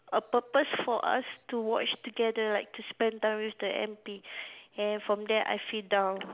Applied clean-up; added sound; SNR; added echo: none; none; none; none.